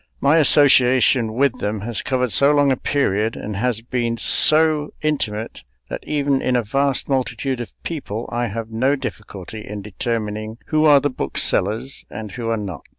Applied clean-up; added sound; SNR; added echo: none; none; none; none.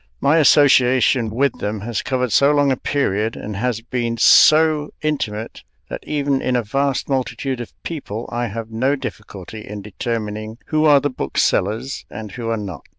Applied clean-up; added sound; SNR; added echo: neural diffusion model UNIVERSE++.